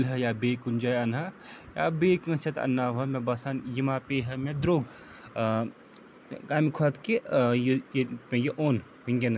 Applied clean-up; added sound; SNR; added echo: none; none; none; none.